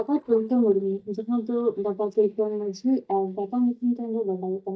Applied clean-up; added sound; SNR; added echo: neural mask model DeepFilterNet 3.